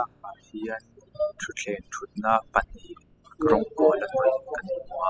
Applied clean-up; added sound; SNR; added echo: classical method spectral subtraction.